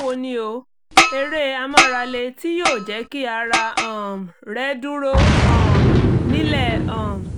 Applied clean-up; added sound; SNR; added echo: none; Boom; -5 dB; none.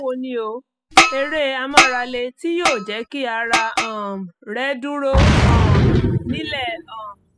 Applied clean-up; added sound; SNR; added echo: classical method spectral subtraction.